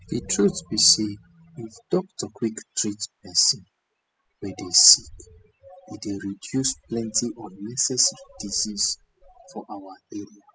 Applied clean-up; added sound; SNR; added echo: classical method spectral subtraction.